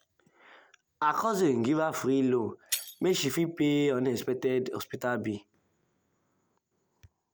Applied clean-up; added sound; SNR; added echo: none; Shatter; 12 dB; none.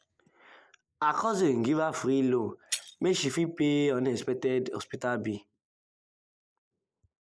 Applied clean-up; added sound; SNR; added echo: neural mask model Resemble Enhance denoiser.